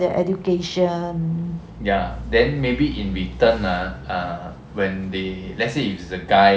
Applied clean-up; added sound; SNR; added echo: none; none; none; none.